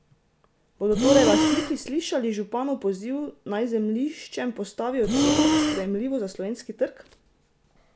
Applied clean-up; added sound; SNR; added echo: none; Breathing; -3 dB; none.